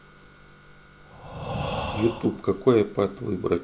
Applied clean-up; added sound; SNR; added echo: none; Breathing; 8 dB; none.